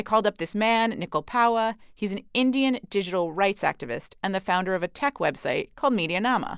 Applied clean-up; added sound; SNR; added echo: none; none; none; none.